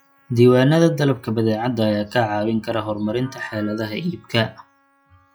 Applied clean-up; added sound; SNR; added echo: classical method log-MMSE.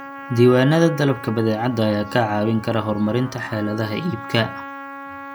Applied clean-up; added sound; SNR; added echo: none; Trumpet; 14 dB; none.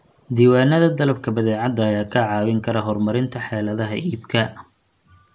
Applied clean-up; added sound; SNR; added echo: none; none; none; none.